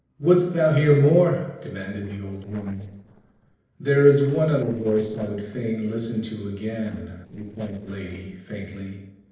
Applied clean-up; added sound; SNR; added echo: neural separator model SepFormer DNS4.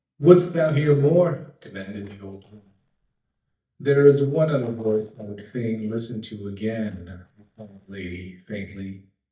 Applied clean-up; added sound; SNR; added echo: neural mask model DeepFilterNet 3.